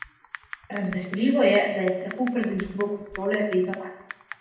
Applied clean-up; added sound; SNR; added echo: none; Typing; 16 dB; reverberation time 0.8 s.